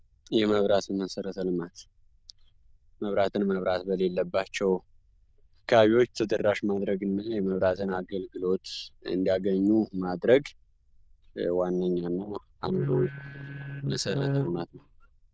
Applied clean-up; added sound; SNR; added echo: neural diffusion model UNIVERSE++.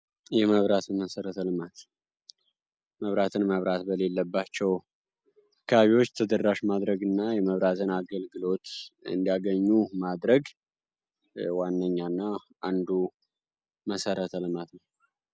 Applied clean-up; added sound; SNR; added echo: none; none; none; none.